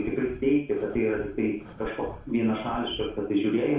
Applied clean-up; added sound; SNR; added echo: none; Breathing; 18 dB; reverberation time 0.4 s.